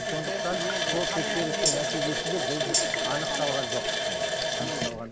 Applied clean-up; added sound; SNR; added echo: none; Water tap, faucet + Tambourine; -5 dB; none.